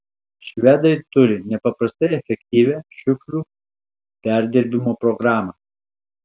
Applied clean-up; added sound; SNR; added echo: none; none; none; none.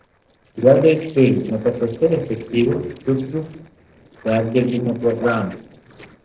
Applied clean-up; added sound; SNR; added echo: neural separator model SepFormer DNS4.